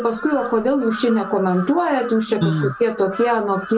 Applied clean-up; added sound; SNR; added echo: none; Crow; 15 dB; none.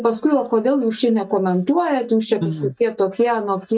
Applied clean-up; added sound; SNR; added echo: neural mask model DeepFilterNet 3.